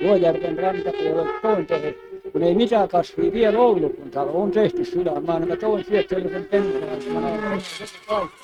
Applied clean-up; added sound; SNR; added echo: neural mask model RNNoise.